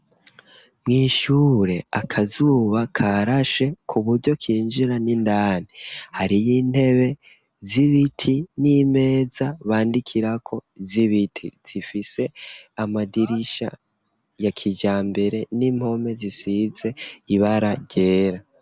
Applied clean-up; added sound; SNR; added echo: none; none; none; none.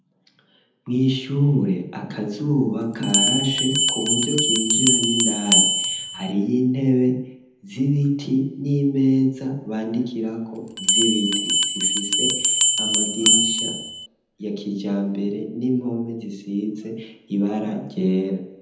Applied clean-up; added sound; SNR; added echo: none; Bell; -4 dB; reverberation time 0.8 s.